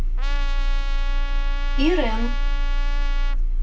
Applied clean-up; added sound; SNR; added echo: none; Trumpet; 17 dB; reverberation time 0.1 s.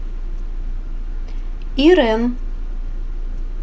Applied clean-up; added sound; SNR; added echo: none; none; none; none.